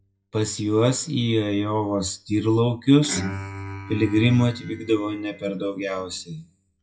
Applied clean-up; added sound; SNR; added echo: classical method WPE with log-MMSE.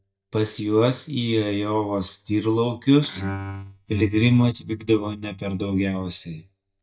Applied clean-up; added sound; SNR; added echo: neural mask model DeepFilterNet 3.